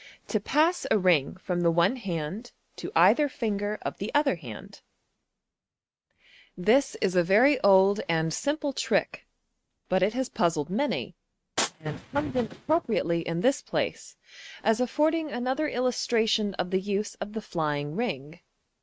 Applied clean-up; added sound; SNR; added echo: neural mask model RNNoise.